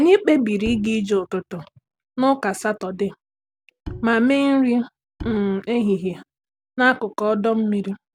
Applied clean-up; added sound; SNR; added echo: none; Bowed string instrument; 18 dB; none.